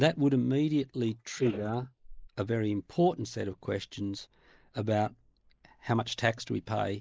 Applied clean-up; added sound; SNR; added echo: neural mask model Resemble Enhance denoiser.